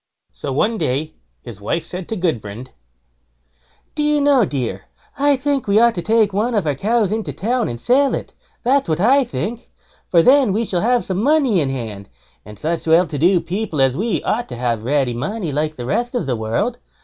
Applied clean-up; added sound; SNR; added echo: none; none; none; none.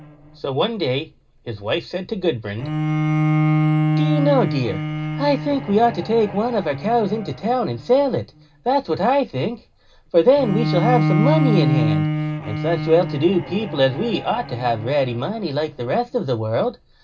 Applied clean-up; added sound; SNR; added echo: none; Bowed string instrument; 3 dB; reverberation time 0.2 s.